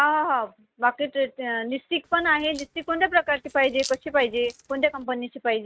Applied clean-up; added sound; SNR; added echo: neural mask model RNNoise.